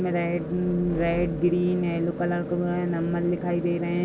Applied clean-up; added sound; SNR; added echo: none; Squeak; 18 dB; none.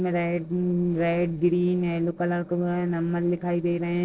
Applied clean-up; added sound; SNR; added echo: neural separator model SepFormer DNS4.